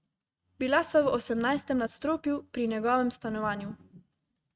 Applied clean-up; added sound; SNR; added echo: neural mask model RNNoise.